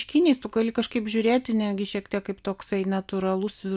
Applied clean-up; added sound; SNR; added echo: none; none; none; none.